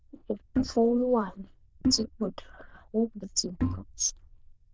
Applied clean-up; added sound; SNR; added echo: neural diffusion model UNIVERSE++.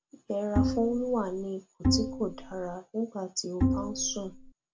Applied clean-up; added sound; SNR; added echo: none; Bowed string instrument; -3 dB; none.